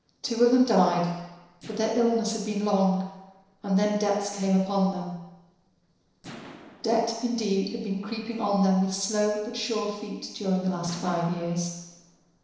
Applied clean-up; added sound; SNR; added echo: neural separator model SepFormer DNS4.